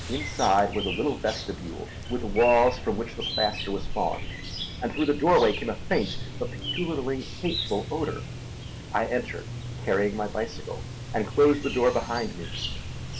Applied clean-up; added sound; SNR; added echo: none; Chirp, tweet; 7 dB; none.